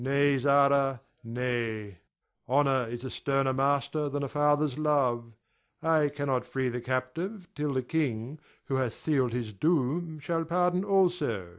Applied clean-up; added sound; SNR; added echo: none; none; none; none.